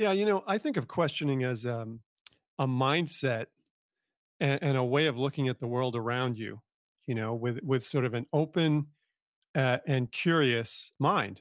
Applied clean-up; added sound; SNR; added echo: none; none; none; none.